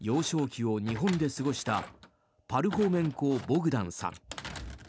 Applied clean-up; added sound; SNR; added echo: none; Thump, thud; 14 dB; none.